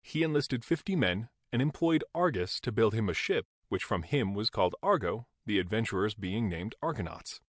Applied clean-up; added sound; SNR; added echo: none; none; none; none.